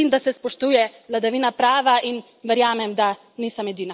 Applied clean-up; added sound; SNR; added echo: none; none; none; none.